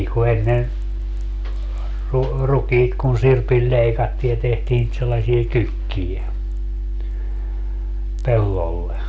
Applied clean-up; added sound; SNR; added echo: none; none; none; none.